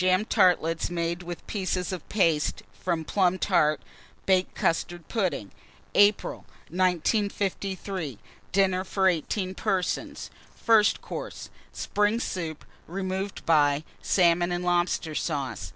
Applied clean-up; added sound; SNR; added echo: none; none; none; none.